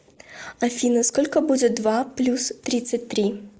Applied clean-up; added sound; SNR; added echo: neural mask model Resemble Enhance denoiser.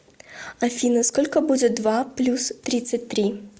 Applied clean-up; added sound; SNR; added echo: none; none; none; none.